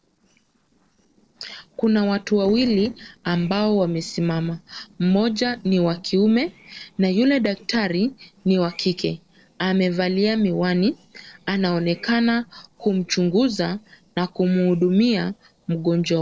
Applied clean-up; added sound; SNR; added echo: neural separator model SepFormer DNS4.